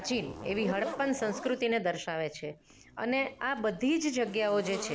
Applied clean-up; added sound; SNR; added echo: none; Zipper (clothing); 12 dB; none.